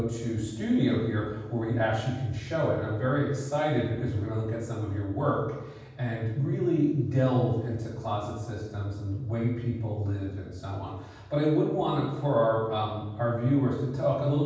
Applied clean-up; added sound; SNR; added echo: none; none; none; reverberation time 1.2 s.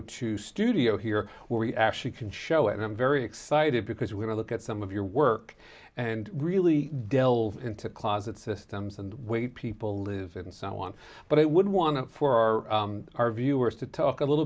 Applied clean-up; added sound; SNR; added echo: none; none; none; none.